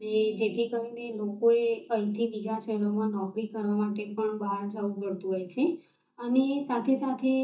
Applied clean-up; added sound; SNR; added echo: neural mask model DeepFilterNet 3.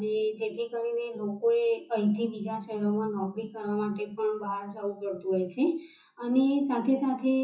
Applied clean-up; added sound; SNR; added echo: classical method WPE with log-MMSE.